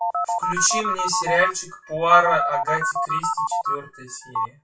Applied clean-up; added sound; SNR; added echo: classical method WPE with log-MMSE.